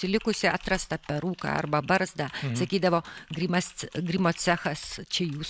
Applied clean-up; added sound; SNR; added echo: none; Typing; 19 dB; none.